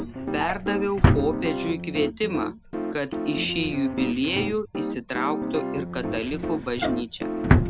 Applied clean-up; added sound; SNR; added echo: none; Piano + Drawer open or close; -2 dB; none.